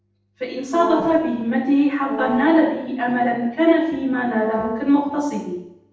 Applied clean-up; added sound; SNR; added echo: neural separator model SepFormer DNS4.